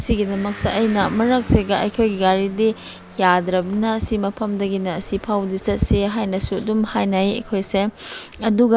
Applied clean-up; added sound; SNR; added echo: none; Motor vehicle (road) / Engine; 20 dB; none.